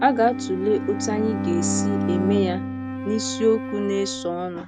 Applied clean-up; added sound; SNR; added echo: none; Bowed string instrument + Wind instrument, woodwind instrument; 3 dB; none.